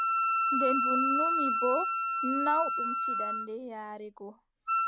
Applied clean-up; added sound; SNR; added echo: none; Wind instrument, woodwind instrument; -5 dB; none.